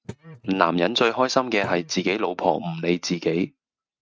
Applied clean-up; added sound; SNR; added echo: neural mask model RNNoise.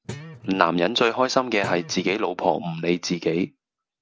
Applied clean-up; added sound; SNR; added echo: none; Guitar; 17 dB; none.